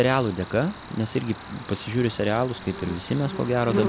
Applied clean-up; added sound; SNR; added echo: none; Cricket; 7 dB; none.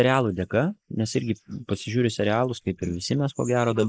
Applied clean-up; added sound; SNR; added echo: neural mask model Resemble Enhance denoiser.